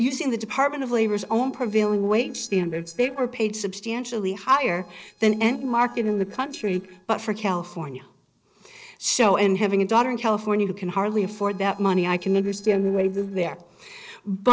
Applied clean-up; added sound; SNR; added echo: neural separator model SepFormer DNS4.